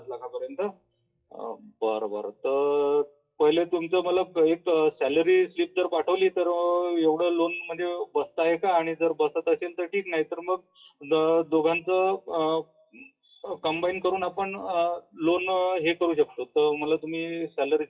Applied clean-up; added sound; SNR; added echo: classical method WPE with log-MMSE.